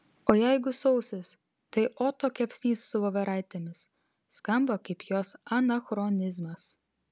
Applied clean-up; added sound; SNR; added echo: none; none; none; none.